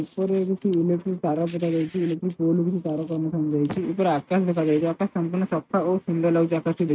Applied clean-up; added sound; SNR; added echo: neural mask model RNNoise.